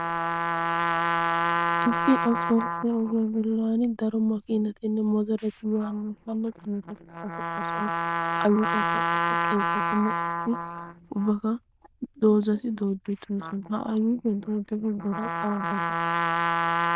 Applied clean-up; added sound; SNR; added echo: neural diffusion model UNIVERSE++.